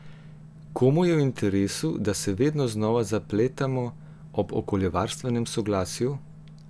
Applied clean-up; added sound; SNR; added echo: none; none; none; none.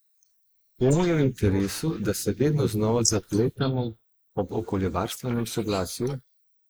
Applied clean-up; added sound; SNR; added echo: neural mask model Resemble Enhance denoiser.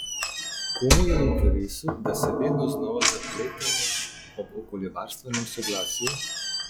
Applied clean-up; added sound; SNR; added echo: classical method log-MMSE.